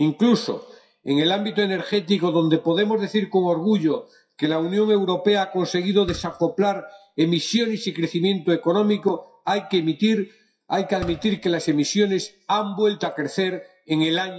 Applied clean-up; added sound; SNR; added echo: classical method WPE with log-MMSE.